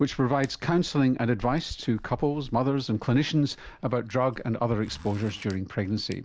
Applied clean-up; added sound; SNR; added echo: none; Hands + Zipper (clothing); 19 dB; none.